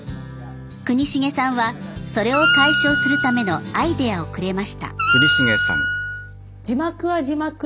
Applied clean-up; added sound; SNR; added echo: none; Wind instrument, woodwind instrument; -2 dB; none.